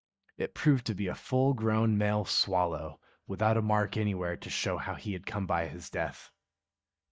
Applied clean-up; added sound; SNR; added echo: neural mask model DeepFilterNet 3.